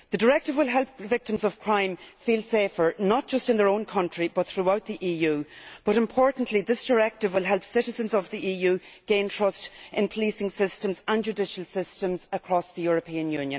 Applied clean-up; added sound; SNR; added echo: none; none; none; none.